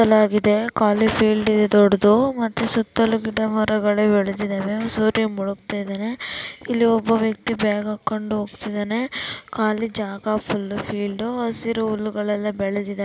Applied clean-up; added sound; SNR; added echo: none; none; none; none.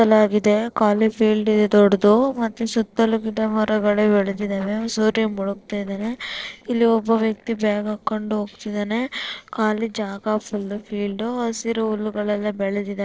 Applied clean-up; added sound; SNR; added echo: neural separator model SepFormer DNS4.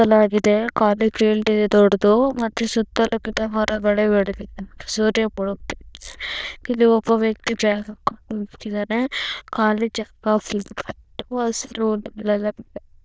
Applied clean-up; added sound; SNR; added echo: neural diffusion model UNIVERSE++.